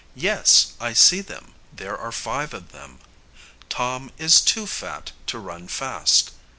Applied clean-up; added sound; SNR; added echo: none; none; none; none.